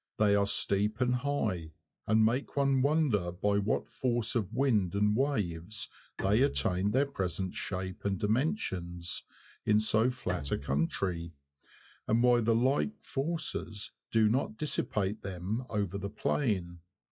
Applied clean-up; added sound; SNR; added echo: classical method log-MMSE.